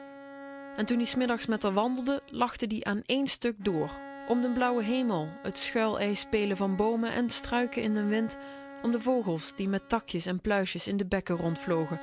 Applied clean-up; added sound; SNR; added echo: none; Bowed string instrument; 16 dB; none.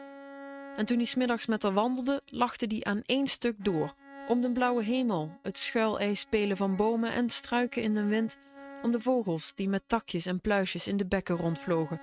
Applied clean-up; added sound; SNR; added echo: neural mask model RNNoise.